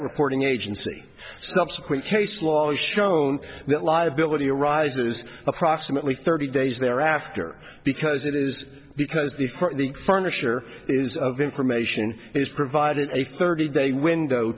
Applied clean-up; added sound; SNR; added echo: none; none; none; none.